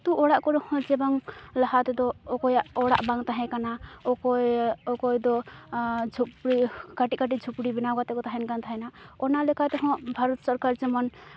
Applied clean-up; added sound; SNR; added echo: none; none; none; none.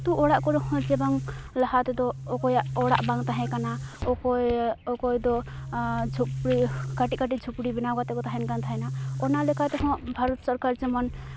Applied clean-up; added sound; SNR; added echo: none; Boom; 7 dB; none.